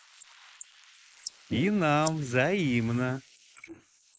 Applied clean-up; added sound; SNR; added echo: neural mask model Resemble Enhance denoiser.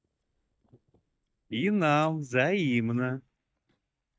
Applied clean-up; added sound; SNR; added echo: neural mask model DeepFilterNet 3.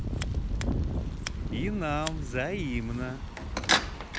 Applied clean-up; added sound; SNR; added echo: none; Scissors; 5 dB; none.